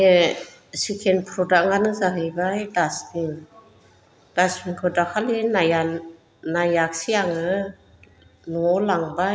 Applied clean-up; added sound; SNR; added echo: none; none; none; none.